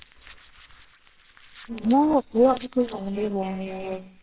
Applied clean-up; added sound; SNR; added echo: neural separator model SepFormer WHAMR!.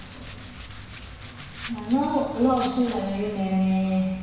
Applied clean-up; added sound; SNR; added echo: none; Domestic sounds, home sounds; 18 dB; reverberation time 1.1 s.